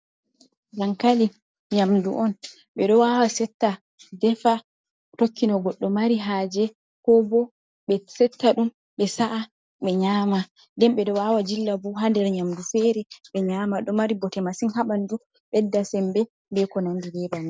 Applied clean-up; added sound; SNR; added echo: none; none; none; none.